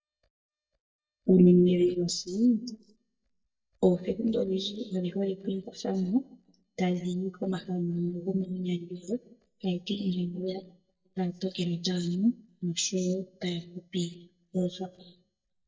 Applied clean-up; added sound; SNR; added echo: neural mask model DeepFilterNet 3.